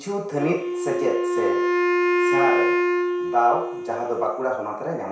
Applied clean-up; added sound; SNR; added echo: none; Wind instrument, woodwind instrument; -2 dB; reverberation time 0.6 s.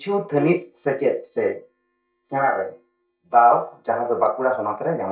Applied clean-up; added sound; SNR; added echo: neural mask model DeepFilterNet 3.